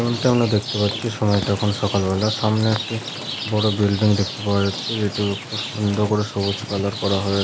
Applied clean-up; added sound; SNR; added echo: none; Rain; 9 dB; none.